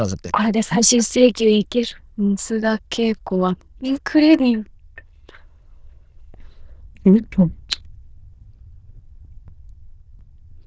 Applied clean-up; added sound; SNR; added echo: neural diffusion model UNIVERSE++.